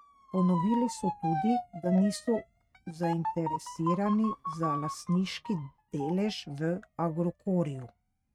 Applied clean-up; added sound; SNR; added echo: neural mask model RNNoise.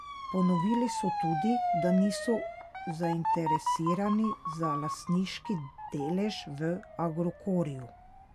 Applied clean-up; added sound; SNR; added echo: none; Motor vehicle (road) / Siren; 4 dB; none.